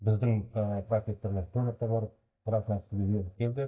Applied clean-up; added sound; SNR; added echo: neural mask model DeepFilterNet 3.